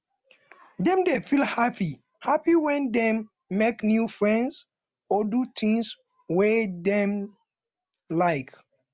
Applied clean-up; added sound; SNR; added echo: none; none; none; none.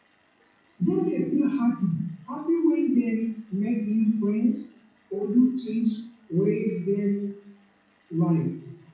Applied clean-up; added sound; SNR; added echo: classical method WPE with log-MMSE.